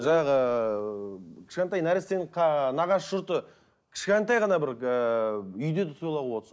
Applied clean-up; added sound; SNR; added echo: neural mask model Resemble Enhance denoiser.